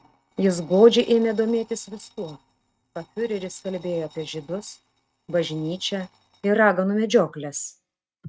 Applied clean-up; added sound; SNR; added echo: neural mask model RNNoise.